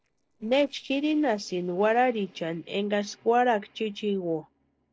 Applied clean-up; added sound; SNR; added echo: neural separator model SepFormer DNS4.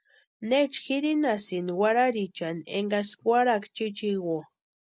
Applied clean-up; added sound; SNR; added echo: none; none; none; none.